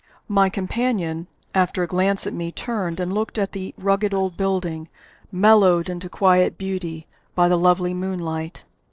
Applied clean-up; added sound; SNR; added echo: neural separator model SepFormer DNS4.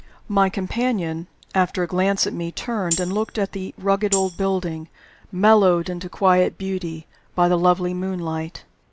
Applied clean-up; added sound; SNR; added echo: none; Tambourine; 9 dB; none.